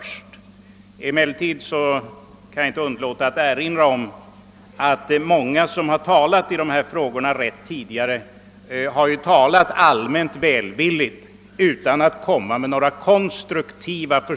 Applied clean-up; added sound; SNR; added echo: none; none; none; none.